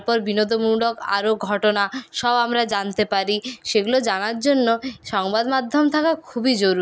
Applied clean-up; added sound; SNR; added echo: none; none; none; none.